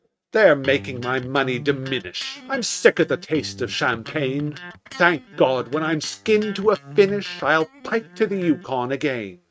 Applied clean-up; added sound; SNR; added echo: neural mask model RNNoise.